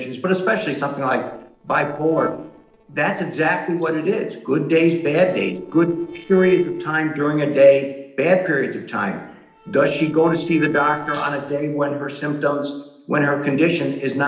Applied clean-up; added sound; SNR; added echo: neural separator model SepFormer DNS4.